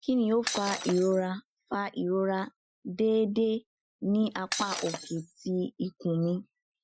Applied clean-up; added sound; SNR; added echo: classical method Wiener filter.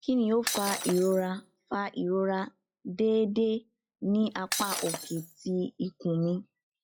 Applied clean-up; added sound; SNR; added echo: classical method log-MMSE.